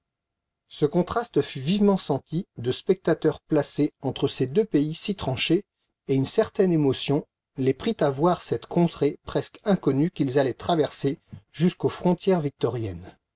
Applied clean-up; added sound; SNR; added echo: none; none; none; none.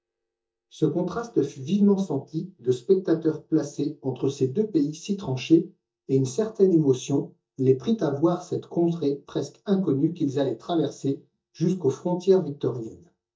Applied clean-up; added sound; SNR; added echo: neural mask model DeepFilterNet 3.